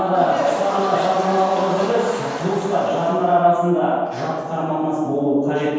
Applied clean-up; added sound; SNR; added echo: none; none; none; reverberation time 1.2 s.